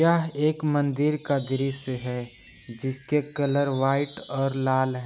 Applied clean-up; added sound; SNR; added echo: none; Wind chime; 11 dB; none.